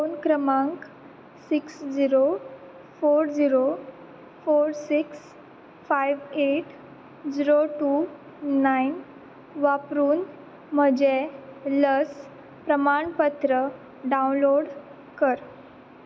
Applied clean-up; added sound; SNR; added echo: none; none; none; none.